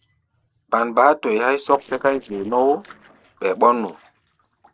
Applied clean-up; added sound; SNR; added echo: neural separator model SepFormer DNS4.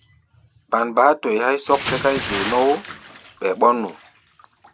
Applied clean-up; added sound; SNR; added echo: none; Bathtub (filling or washing) / Splash, splatter; 11 dB; none.